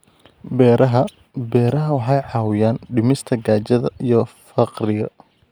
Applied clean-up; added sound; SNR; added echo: none; none; none; none.